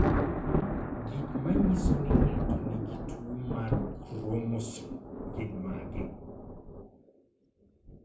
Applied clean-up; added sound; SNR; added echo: none; Thunder; -5 dB; reverberation time 0.6 s.